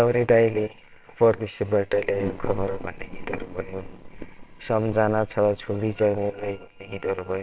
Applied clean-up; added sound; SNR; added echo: neural separator model SepFormer WHAMR!.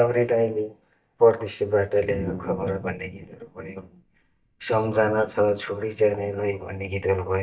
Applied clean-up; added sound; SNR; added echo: neural mask model DeepFilterNet 3.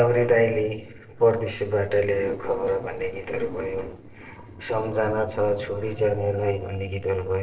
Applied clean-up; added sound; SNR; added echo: neural separator model SepFormer DNS4.